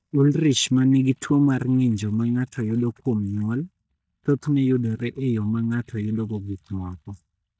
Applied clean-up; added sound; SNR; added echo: neural mask model DeepFilterNet 3.